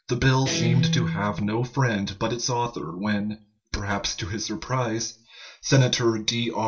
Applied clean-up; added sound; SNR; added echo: none; Guitar; 6 dB; reverberation time 0.2 s.